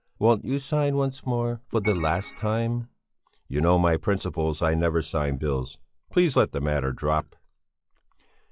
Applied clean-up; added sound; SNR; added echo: classical method log-MMSE.